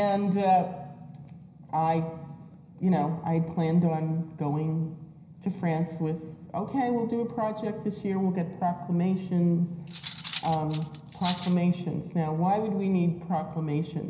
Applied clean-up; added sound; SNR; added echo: none; Cutlery, silverware; 14 dB; reverberation time 0.9 s.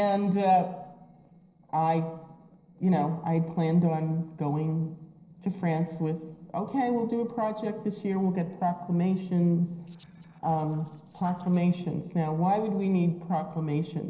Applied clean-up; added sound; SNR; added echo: neural separator model SepFormer DNS4.